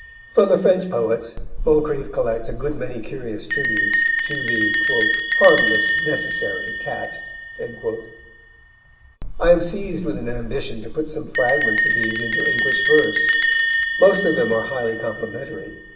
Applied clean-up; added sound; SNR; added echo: none; Bell; 1 dB; reverberation time 0.7 s.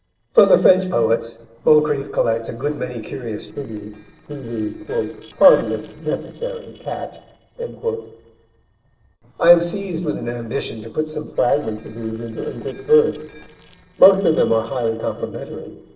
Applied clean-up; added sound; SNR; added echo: neural separator model SepFormer DNS4.